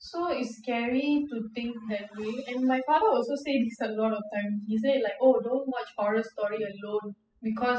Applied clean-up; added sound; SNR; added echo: classical method spectral subtraction.